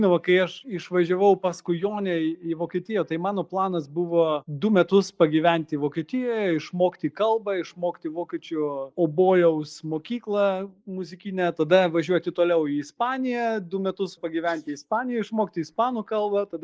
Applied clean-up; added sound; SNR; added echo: neural mask model Resemble Enhance denoiser.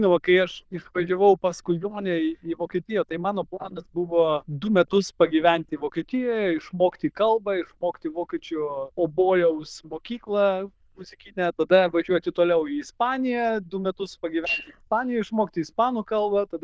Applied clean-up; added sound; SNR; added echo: neural diffusion model UNIVERSE++.